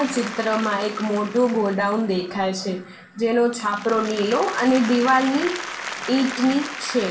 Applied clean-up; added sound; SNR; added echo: none; Applause; 12 dB; reverberation time 0.3 s.